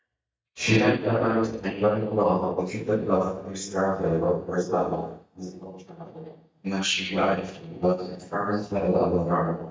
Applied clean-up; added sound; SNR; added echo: neural mask model DeepFilterNet 3.